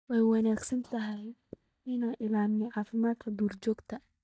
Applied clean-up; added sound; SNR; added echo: neural mask model DeepFilterNet 3.